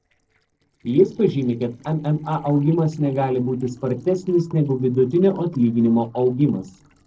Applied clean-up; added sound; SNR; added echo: neural separator model SepFormer DNS4.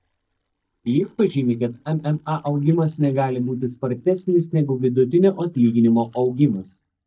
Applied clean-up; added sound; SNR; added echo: neural mask model DeepFilterNet 3.